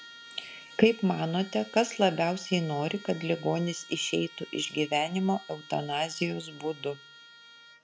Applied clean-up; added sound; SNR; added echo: none; Trumpet; 20 dB; none.